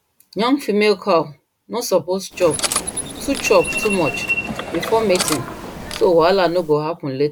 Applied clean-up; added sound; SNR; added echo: none; Cutlery, silverware + Subway, metro, underground; 6 dB; none.